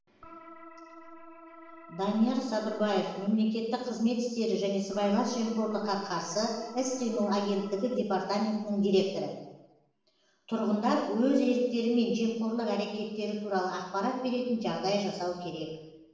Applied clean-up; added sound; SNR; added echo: none; Organ; 18 dB; reverberation time 0.9 s.